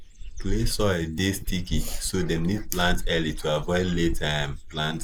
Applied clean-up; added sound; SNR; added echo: neural mask model Resemble Enhance denoiser.